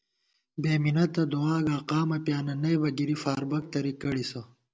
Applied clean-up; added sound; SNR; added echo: none; none; none; none.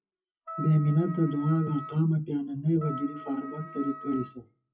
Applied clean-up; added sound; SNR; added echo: classical method WPE with log-MMSE.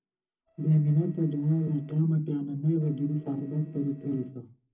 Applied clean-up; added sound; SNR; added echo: neural separator model SepFormer DNS4.